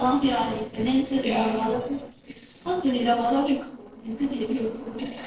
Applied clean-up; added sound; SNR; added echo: neural separator model SepFormer DNS4.